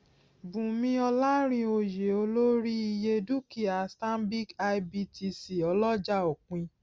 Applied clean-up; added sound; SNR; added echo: none; none; none; none.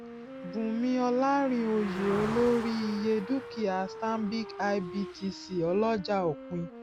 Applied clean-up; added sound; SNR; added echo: none; Wind instrument, woodwind instrument + Car passing by; 11 dB; none.